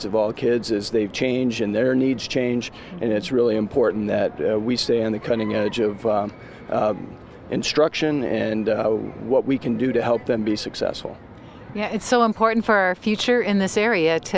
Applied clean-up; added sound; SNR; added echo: none; none; none; none.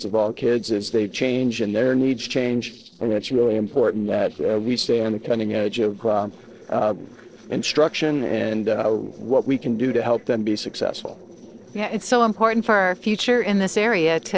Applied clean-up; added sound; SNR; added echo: neural separator model SepFormer DNS4.